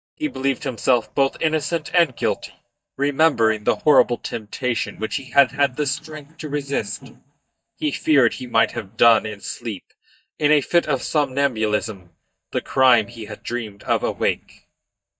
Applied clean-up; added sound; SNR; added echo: neural mask model DeepFilterNet 3.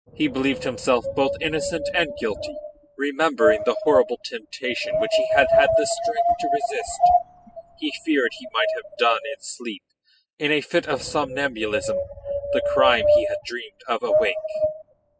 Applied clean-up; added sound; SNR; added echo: classical method spectral subtraction.